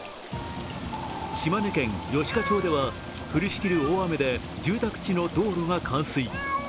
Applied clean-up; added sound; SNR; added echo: none; Stream + Meow; 10 dB; none.